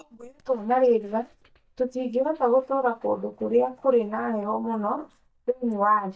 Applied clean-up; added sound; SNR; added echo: neural mask model DeepFilterNet 3.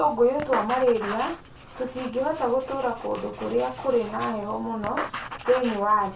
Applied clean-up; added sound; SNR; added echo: none; Writing; 11 dB; reverberation time 0.2 s.